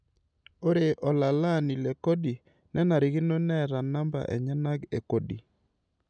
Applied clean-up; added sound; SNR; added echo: none; none; none; none.